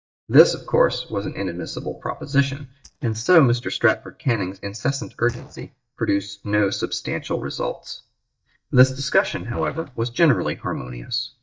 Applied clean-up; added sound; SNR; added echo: neural mask model DeepFilterNet 3.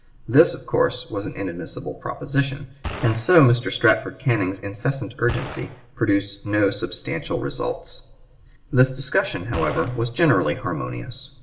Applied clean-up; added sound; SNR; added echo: none; Gunshot, gunfire; 10 dB; reverberation time 0.6 s.